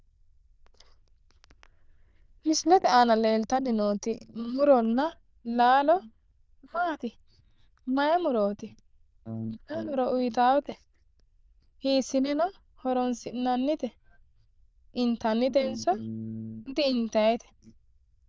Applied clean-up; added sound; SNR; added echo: neural diffusion model UNIVERSE++.